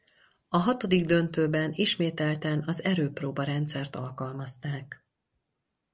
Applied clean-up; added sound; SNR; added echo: none; none; none; none.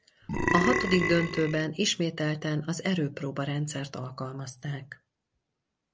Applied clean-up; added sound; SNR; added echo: none; Burping, eructation; -1 dB; none.